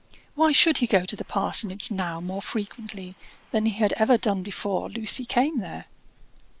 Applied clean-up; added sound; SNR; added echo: neural mask model Resemble Enhance denoiser.